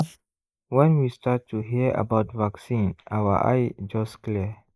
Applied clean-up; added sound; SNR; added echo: neural mask model Resemble Enhance denoiser.